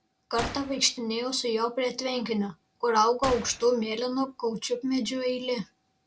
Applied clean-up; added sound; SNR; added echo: none; Gunshot, gunfire; 15 dB; none.